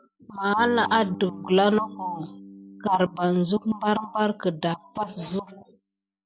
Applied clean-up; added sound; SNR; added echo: none; Bass guitar; 18 dB; none.